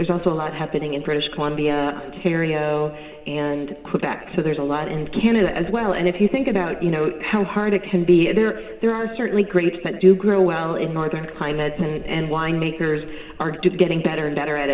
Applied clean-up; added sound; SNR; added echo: none; Wind; 20 dB; reverberation time 1.3 s.